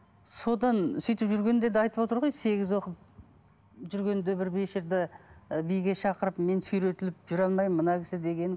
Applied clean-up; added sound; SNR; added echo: none; none; none; none.